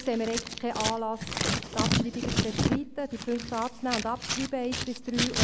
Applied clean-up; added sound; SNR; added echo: none; Scissors; -2 dB; none.